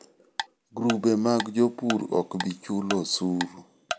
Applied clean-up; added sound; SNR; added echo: none; Tick-tock; 10 dB; none.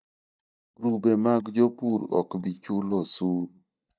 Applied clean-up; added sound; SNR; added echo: neural mask model DeepFilterNet 3.